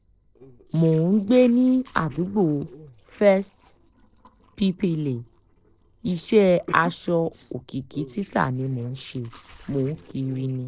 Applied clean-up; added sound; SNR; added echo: neural separator model SepFormer DNS4.